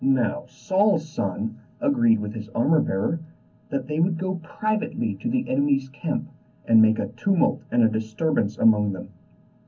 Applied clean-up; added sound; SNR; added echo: none; none; none; reverberation time 0.4 s.